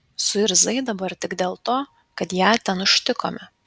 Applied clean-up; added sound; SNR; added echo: none; none; none; none.